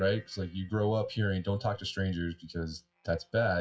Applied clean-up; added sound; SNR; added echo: classical method WPE with log-MMSE.